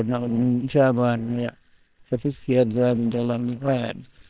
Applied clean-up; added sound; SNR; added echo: neural separator model SepFormer WHAM!.